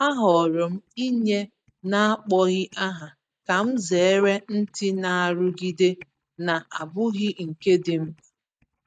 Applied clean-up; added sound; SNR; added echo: neural mask model DeepFilterNet 3.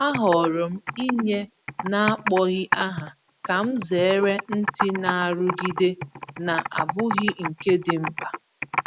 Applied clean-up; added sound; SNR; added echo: none; Computer keyboard; 6 dB; none.